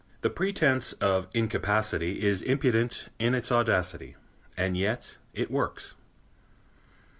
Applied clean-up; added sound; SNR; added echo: none; none; none; none.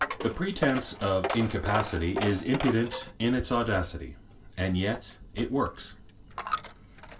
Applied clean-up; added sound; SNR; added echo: none; Coin (dropping); 8 dB; reverberation time 0.2 s.